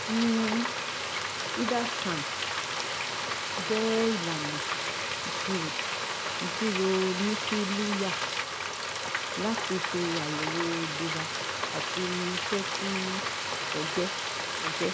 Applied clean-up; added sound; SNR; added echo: none; Frying (food); -1 dB; none.